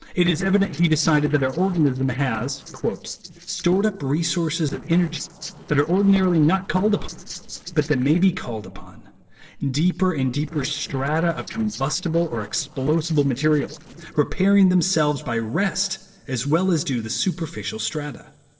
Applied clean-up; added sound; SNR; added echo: neural separator model SepFormer DNS4.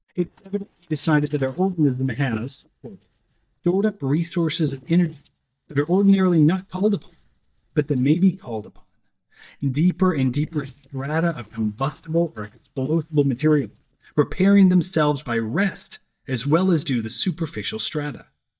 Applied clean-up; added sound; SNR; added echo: neural mask model DeepFilterNet 3.